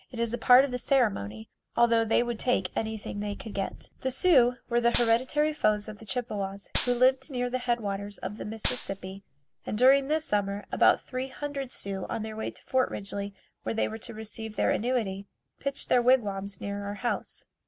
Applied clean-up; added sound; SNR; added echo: none; Gunshot, gunfire; 4 dB; none.